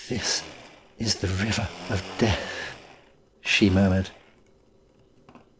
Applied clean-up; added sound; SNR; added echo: none; Domestic sounds, home sounds; 16 dB; none.